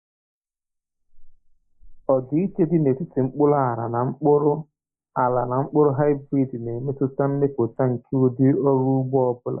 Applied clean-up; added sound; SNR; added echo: neural mask model Resemble Enhance denoiser.